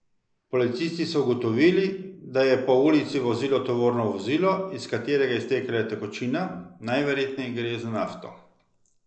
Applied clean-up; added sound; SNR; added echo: neural mask model Resemble Enhance denoiser.